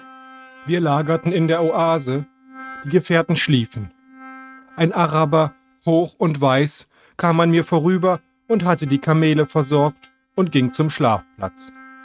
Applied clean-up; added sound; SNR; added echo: neural mask model RNNoise.